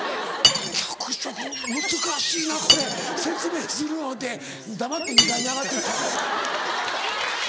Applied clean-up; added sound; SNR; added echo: none; Cutlery, silverware + Door; 0 dB; none.